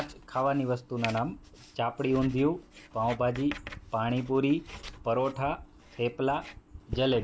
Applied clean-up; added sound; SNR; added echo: none; Writing; 18 dB; none.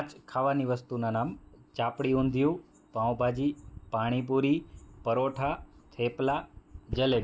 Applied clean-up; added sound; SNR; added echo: none; none; none; none.